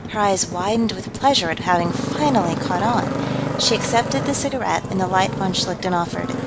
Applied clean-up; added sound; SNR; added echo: none; Motorcycle; 4 dB; none.